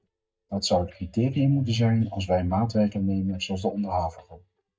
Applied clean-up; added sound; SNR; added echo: neural mask model DeepFilterNet 3.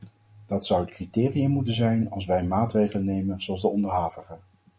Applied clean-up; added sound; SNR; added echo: none; none; none; none.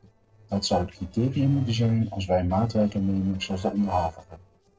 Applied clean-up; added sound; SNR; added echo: neural separator model SepFormer DNS4.